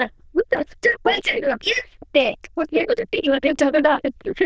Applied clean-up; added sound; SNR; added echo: neural diffusion model UNIVERSE++.